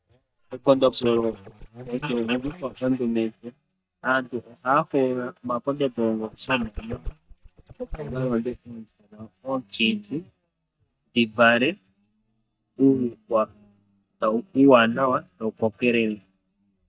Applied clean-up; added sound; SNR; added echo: neural mask model DeepFilterNet 3.